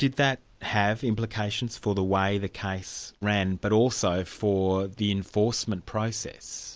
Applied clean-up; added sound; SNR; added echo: none; none; none; none.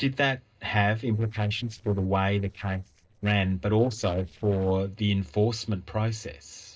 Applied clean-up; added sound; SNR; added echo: neural separator model SepFormer DNS4.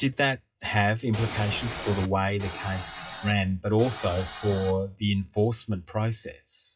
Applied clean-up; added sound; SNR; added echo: classical method WPE with log-MMSE.